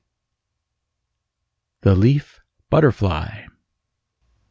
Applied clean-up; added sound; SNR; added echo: none; none; none; none.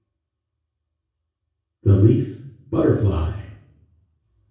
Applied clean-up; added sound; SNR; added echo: none; none; none; reverberation time 0.6 s.